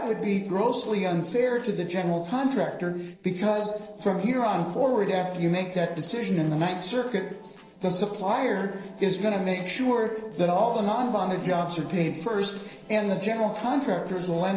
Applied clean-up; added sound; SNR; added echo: neural separator model SepFormer DNS4.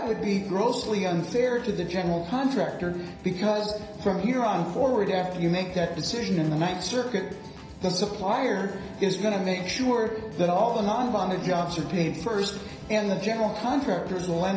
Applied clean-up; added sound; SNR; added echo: none; Organ; 20 dB; reverberation time 0.5 s.